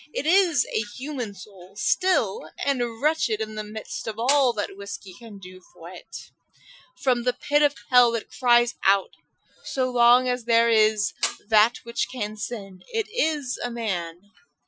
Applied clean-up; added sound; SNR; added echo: classical method Wiener filter.